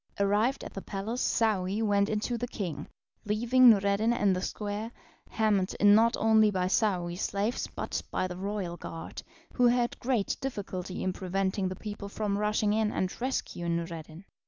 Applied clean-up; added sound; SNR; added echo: none; none; none; none.